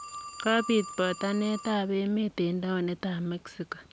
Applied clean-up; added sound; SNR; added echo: none; Telephone; 15 dB; none.